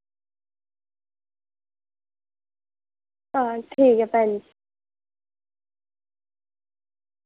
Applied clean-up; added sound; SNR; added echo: none; none; none; none.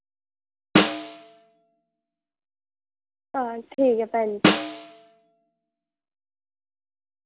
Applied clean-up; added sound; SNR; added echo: none; Snare drum; -4 dB; none.